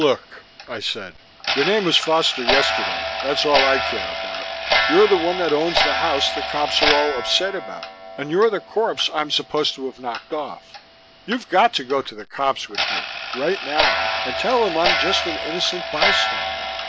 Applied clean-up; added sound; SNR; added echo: none; Clock; 2 dB; none.